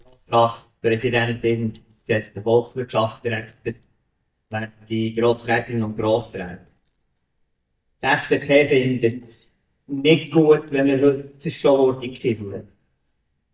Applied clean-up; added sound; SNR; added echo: neural mask model DeepFilterNet 3.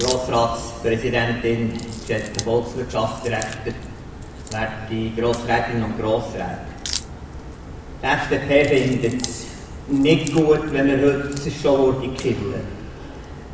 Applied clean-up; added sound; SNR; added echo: none; Crack; 12 dB; reverberation time 1.0 s.